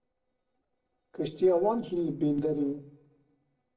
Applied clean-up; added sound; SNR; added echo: neural separator model SepFormer DNS4.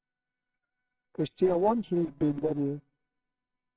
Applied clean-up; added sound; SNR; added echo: neural separator model SepFormer WHAMR!.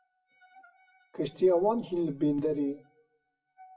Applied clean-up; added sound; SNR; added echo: classical method WPE with log-MMSE.